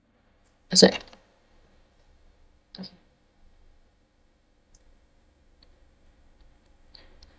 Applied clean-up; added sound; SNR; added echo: neural mask model DeepFilterNet 3.